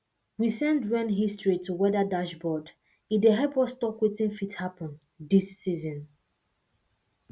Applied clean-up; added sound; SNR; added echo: none; none; none; none.